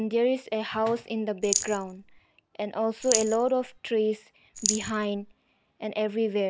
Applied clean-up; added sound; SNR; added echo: none; Rattle; 3 dB; none.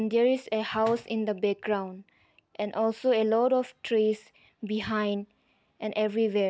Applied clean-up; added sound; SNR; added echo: none; none; none; none.